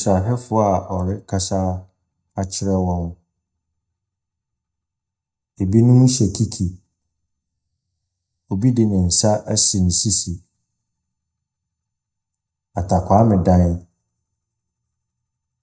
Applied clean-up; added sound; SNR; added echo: neural mask model DeepFilterNet 3.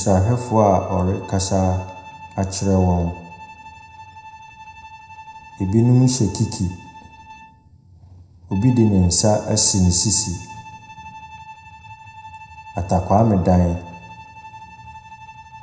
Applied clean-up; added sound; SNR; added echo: none; Bowed string instrument; 20 dB; reverberation time 0.8 s.